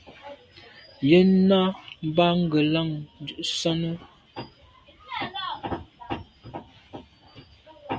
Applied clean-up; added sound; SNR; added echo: none; none; none; none.